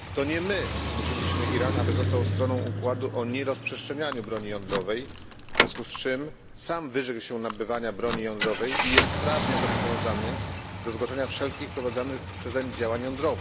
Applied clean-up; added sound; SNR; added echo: none; Car + Door / Car; -1 dB; none.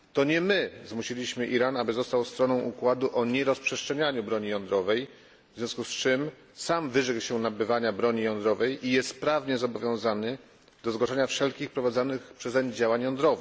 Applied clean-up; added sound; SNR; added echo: none; none; none; none.